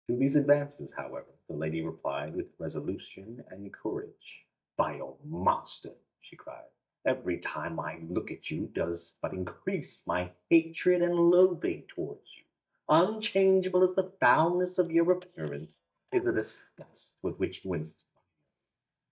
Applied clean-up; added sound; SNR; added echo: neural mask model DeepFilterNet 3.